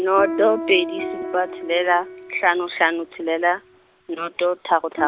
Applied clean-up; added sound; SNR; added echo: none; Piano; 10 dB; none.